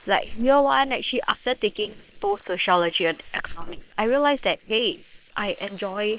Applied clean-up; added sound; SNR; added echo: neural separator model SepFormer WHAM!.